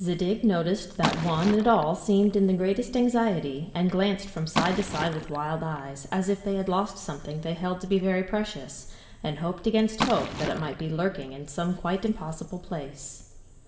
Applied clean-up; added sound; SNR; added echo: none; Liquid; 10 dB; reverberation time 1.8 s.